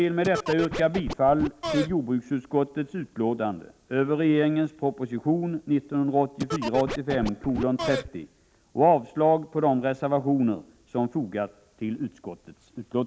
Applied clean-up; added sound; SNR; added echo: none; Scratching (performance technique); 6 dB; none.